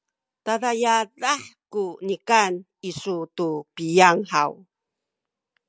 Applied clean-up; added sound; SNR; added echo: none; none; none; none.